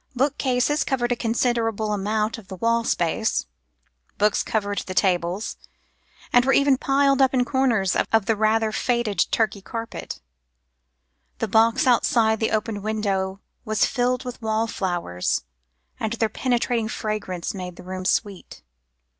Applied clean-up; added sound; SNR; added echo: none; none; none; none.